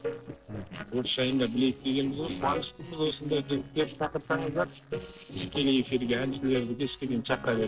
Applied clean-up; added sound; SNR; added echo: neural separator model SepFormer DNS4.